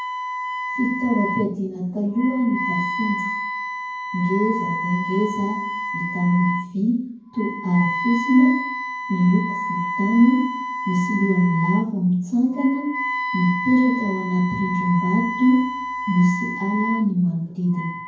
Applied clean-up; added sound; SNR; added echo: none; Wind instrument, woodwind instrument; 6 dB; reverberation time 0.9 s.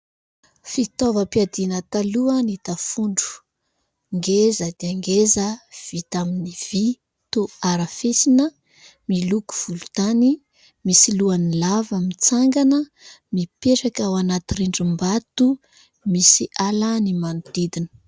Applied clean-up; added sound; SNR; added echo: none; none; none; none.